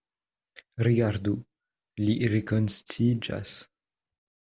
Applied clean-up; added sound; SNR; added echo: none; none; none; none.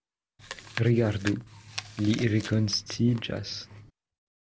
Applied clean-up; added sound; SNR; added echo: none; Chewing, mastication; 14 dB; none.